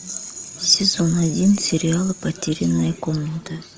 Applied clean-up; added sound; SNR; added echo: none; Rattle; 15 dB; none.